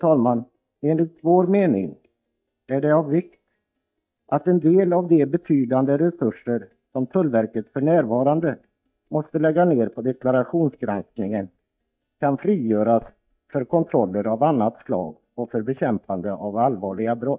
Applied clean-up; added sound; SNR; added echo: neural mask model DeepFilterNet 3.